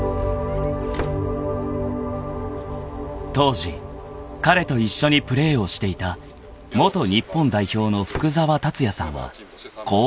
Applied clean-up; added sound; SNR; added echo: none; Squeak / Slam / Wood; 14 dB; none.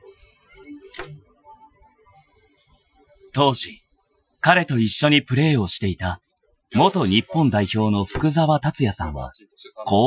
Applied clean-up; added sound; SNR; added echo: classical method Wiener filter.